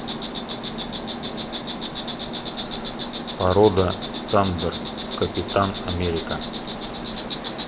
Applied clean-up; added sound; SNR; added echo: none; Insect; 3 dB; none.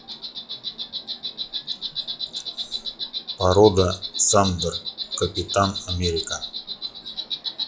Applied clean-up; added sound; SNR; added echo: classical method log-MMSE.